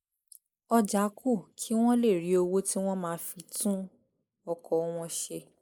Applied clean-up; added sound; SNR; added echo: neural mask model Resemble Enhance denoiser.